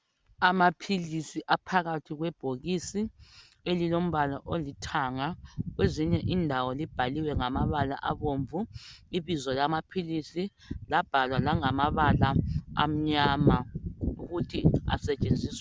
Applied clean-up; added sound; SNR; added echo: none; none; none; none.